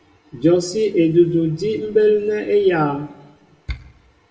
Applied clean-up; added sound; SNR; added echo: none; none; none; reverberation time 0.7 s.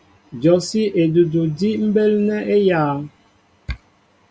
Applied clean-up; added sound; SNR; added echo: none; none; none; none.